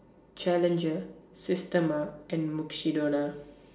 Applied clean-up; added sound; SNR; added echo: none; none; none; reverberation time 0.7 s.